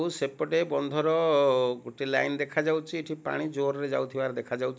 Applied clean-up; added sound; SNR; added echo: none; none; none; none.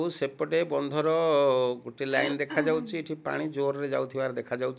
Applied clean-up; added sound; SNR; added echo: none; Cough; 9 dB; none.